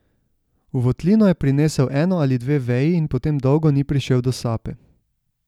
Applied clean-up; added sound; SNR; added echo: none; none; none; none.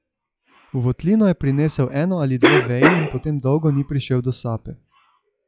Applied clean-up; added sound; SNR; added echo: classical method log-MMSE.